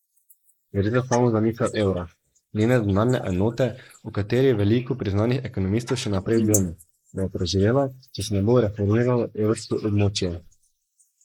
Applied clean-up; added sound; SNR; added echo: neural mask model Resemble Enhance denoiser.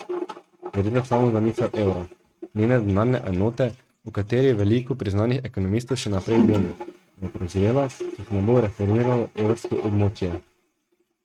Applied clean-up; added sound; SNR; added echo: neural mask model RNNoise.